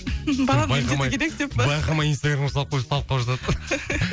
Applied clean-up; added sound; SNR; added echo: none; none; none; none.